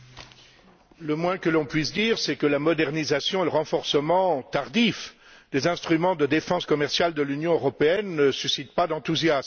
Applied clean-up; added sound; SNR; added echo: none; none; none; none.